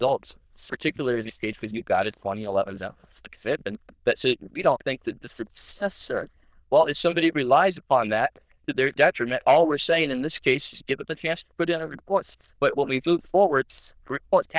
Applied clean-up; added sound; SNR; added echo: neural diffusion model UNIVERSE++.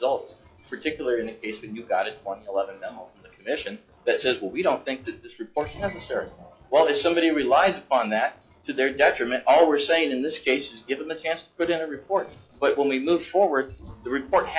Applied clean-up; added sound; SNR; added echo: classical method log-MMSE.